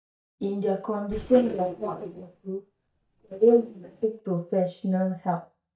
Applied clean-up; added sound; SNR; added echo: neural mask model DeepFilterNet 3.